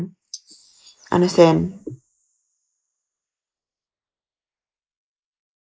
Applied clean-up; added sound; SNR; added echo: neural mask model Resemble Enhance denoiser.